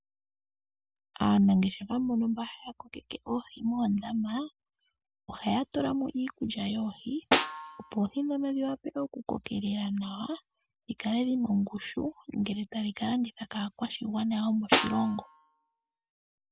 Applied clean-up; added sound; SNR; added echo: none; Snare drum; 1 dB; none.